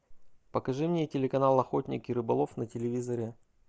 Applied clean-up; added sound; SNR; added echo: none; none; none; none.